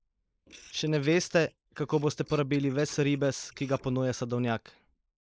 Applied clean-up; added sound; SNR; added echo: neural mask model Resemble Enhance denoiser.